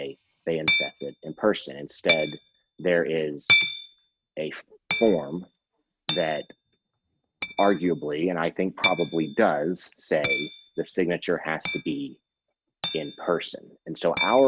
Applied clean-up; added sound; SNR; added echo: neural mask model RNNoise.